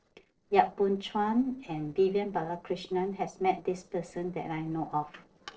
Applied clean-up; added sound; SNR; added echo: neural separator model SepFormer DNS4.